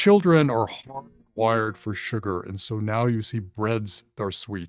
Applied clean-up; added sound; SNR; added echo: neural mask model DeepFilterNet 3.